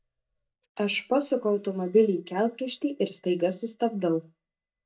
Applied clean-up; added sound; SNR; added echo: neural mask model DeepFilterNet 3.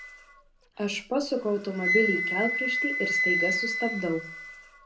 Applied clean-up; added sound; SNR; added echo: none; Wind instrument, woodwind instrument; 0 dB; reverberation time 0.3 s.